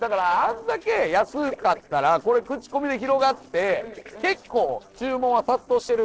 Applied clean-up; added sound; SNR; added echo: neural separator model SepFormer DNS4.